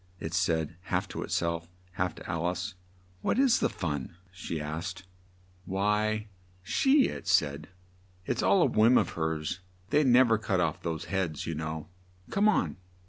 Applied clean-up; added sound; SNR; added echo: none; none; none; none.